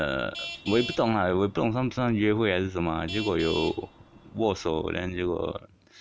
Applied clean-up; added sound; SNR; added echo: none; Traffic noise, roadway noise / Vehicle horn, car horn, honking; 14 dB; none.